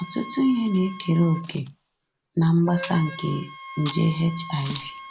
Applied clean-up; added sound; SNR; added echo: none; Wind instrument, woodwind instrument + Chewing, mastication; 14 dB; none.